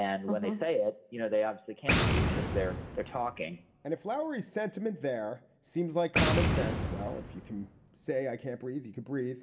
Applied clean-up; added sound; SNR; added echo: none; Boom; -1 dB; reverberation time 0.6 s.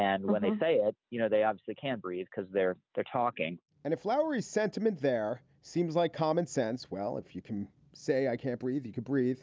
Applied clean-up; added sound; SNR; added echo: none; none; none; none.